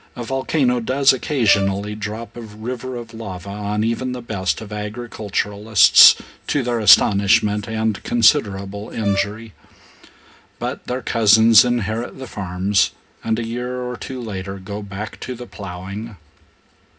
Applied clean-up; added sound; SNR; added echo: none; Brass instrument; 14 dB; reverberation time 0.3 s.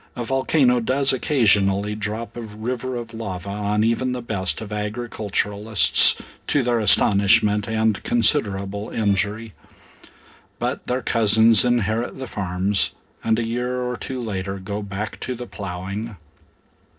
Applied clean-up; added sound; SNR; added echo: neural separator model SepFormer DNS4.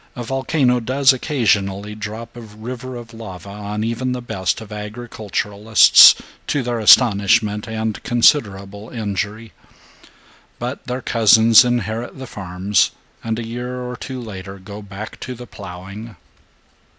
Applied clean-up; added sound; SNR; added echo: none; none; none; none.